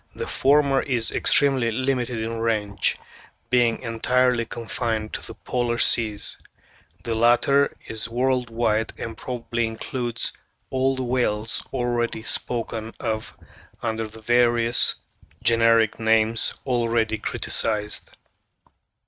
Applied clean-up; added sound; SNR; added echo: neural mask model RNNoise.